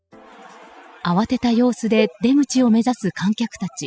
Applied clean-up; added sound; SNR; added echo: classical method spectral subtraction.